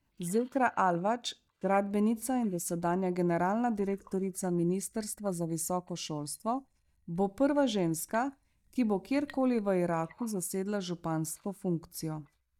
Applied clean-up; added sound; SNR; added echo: neural mask model DeepFilterNet 3.